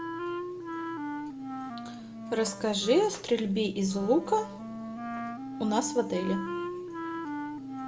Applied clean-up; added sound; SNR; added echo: none; Wind instrument, woodwind instrument; 6 dB; reverberation time 0.8 s.